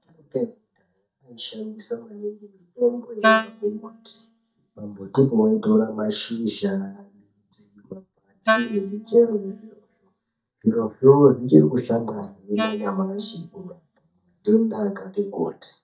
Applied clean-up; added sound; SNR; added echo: neural mask model DeepFilterNet 3.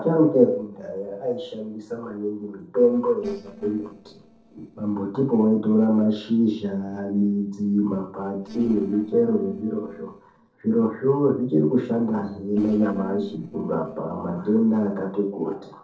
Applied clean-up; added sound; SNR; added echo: neural separator model SepFormer DNS4.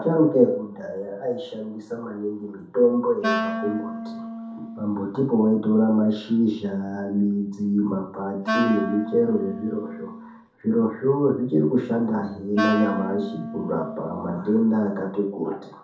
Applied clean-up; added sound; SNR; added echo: none; Wind instrument, woodwind instrument; 7 dB; reverberation time 0.5 s.